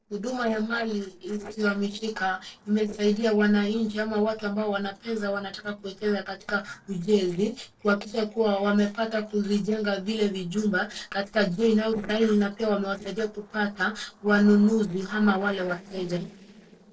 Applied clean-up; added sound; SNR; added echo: neural separator model SepFormer DNS4.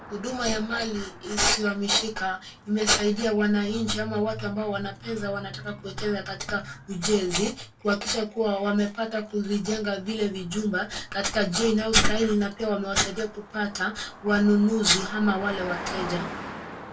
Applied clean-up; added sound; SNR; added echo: none; Car passing by; 16 dB; reverberation time 0.2 s.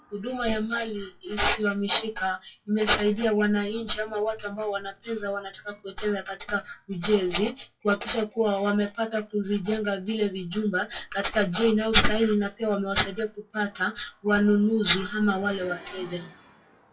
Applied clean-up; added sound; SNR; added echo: classical method WPE with log-MMSE.